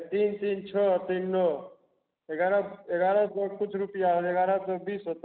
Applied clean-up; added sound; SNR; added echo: none; none; none; none.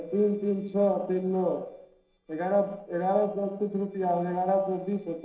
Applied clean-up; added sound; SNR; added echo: neural separator model SepFormer DNS4.